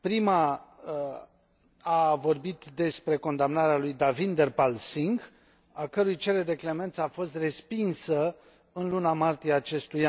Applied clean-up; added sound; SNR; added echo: none; none; none; none.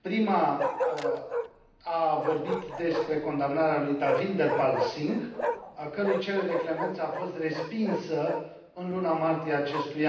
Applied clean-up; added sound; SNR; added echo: none; Bark; 5 dB; reverberation time 0.9 s.